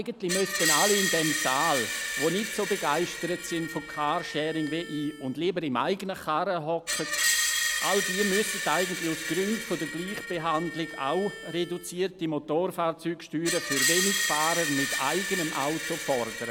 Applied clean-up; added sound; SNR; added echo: none; Screech; 2 dB; none.